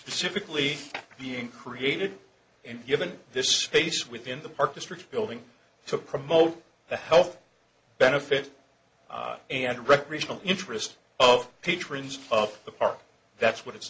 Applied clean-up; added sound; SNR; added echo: none; none; none; none.